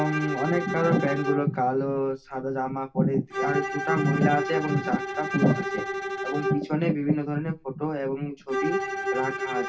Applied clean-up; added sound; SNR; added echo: none; Bowed string instrument; 5 dB; reverberation time 0.2 s.